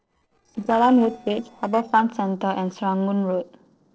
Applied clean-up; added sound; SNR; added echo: neural separator model SepFormer DNS4.